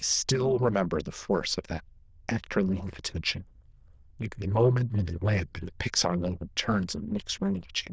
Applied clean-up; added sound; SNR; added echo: neural diffusion model UNIVERSE++.